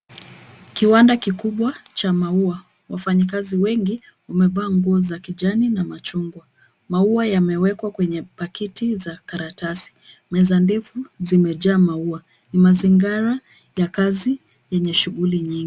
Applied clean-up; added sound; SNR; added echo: none; none; none; none.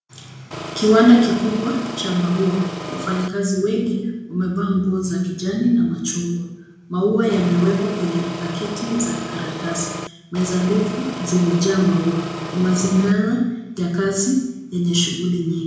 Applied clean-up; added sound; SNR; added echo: none; Engine; 10 dB; reverberation time 0.9 s.